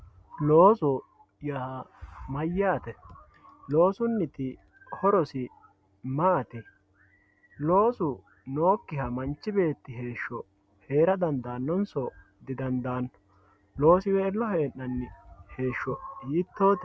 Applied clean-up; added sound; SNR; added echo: none; none; none; none.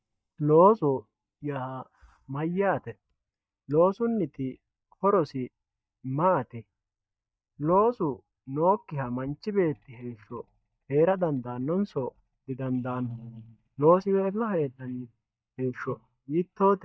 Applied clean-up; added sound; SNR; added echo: neural mask model DeepFilterNet 3.